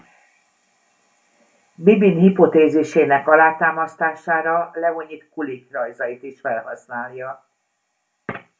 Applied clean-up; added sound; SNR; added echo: none; none; none; reverberation time 0.2 s.